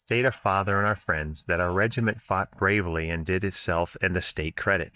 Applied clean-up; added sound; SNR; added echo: neural mask model DeepFilterNet 3.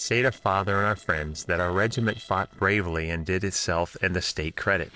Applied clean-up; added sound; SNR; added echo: neural separator model SepFormer DNS4.